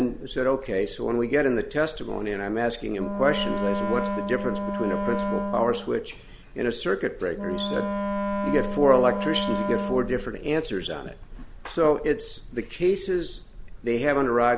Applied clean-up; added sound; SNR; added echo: none; Wind instrument, woodwind instrument; 4 dB; none.